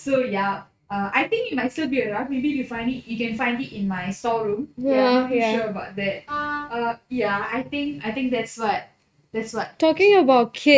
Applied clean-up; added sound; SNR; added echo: neural mask model RNNoise.